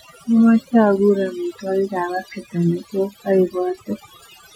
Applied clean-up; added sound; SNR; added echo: classical method Wiener filter.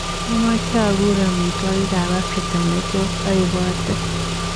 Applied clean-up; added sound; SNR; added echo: none; Engine / Car; 2 dB; none.